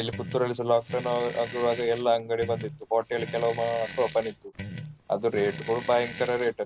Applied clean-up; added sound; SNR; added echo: none; Fart; 13 dB; none.